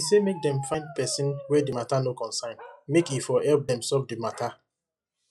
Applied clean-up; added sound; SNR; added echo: classical method log-MMSE.